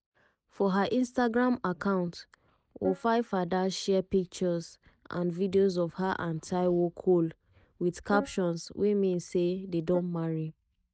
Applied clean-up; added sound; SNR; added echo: neural mask model DeepFilterNet 3.